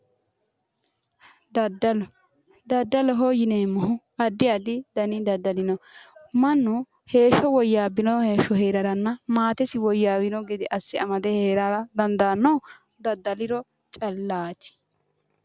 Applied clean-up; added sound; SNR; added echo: none; none; none; none.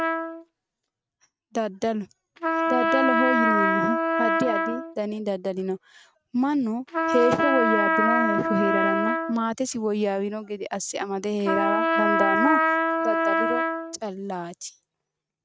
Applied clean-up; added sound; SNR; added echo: neural mask model RNNoise.